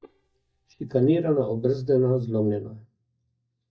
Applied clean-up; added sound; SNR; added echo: neural mask model DeepFilterNet 3.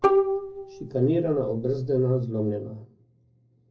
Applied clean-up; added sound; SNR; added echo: neural separator model SepFormer DNS4.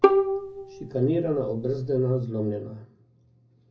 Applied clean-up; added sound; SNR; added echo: none; Bowed string instrument; -2 dB; reverberation time 0.4 s.